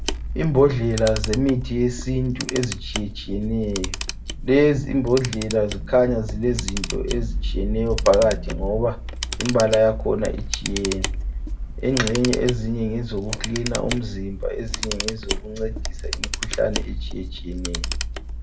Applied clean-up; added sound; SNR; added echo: none; Camera; 5 dB; reverberation time 0.2 s.